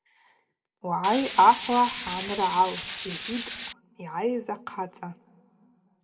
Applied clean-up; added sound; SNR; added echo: none; Tools; 9 dB; reverberation time 0.8 s.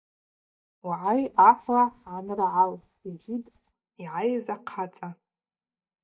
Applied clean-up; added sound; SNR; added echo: neural mask model DeepFilterNet 3.